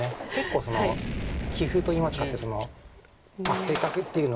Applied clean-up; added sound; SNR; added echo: none; Gunshot, gunfire + Fire; 5 dB; none.